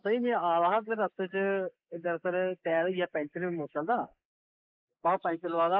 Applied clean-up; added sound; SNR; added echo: neural mask model Resemble Enhance denoiser.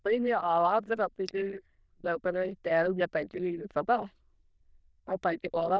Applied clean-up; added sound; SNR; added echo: neural diffusion model UNIVERSE++.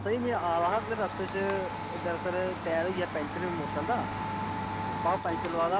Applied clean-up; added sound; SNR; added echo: none; Domestic sounds, home sounds; 4 dB; none.